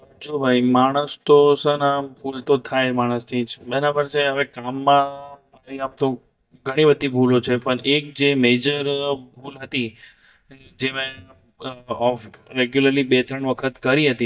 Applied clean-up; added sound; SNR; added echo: neural mask model DeepFilterNet 3.